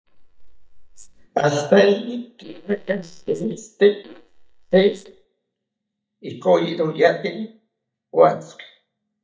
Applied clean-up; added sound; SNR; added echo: neural mask model DeepFilterNet 3.